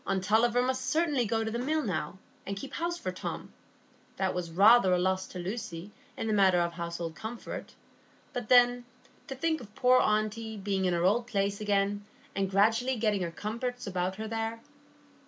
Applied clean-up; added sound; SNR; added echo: none; none; none; none.